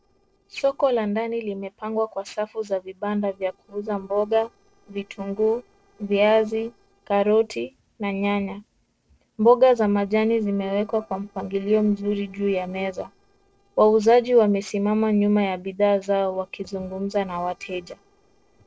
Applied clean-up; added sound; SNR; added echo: neural separator model SepFormer DNS4.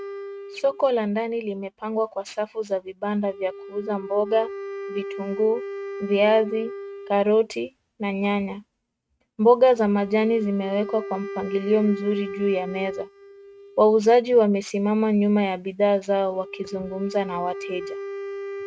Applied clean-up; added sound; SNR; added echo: neural mask model RNNoise.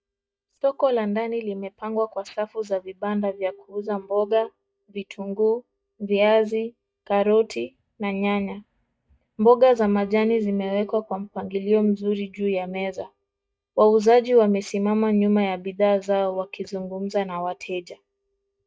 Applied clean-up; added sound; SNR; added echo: neural mask model DeepFilterNet 3.